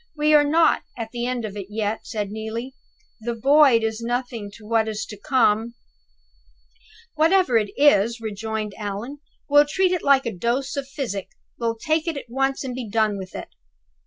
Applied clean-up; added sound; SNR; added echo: none; none; none; none.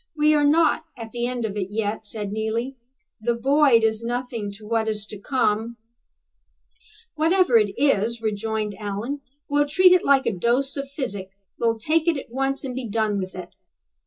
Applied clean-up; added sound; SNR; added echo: none; none; none; reverberation time 0.2 s.